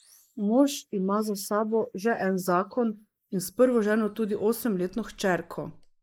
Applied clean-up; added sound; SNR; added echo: neural mask model Resemble Enhance denoiser.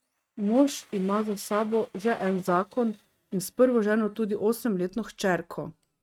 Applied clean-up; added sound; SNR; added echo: neural mask model RNNoise.